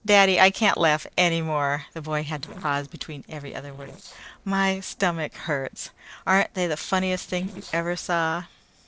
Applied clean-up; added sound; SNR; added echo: neural separator model SepFormer DNS4.